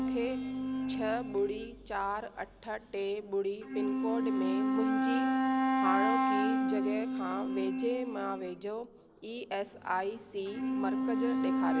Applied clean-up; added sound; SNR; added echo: none; Wind instrument, woodwind instrument; -4 dB; none.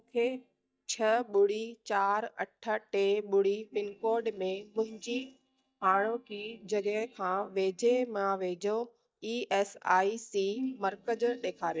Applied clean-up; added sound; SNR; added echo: neural mask model DeepFilterNet 3.